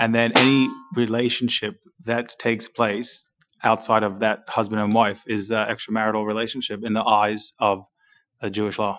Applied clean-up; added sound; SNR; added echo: classical method Wiener filter.